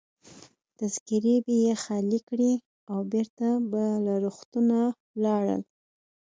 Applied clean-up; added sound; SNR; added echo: none; none; none; none.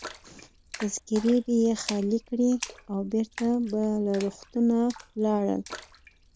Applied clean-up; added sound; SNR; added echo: none; Splash, splatter; 17 dB; none.